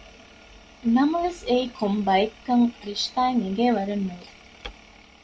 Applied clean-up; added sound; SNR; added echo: none; none; none; none.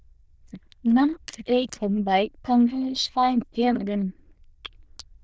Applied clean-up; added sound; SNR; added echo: neural diffusion model UNIVERSE++.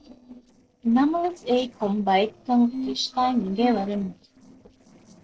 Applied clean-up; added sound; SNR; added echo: neural separator model SepFormer DNS4.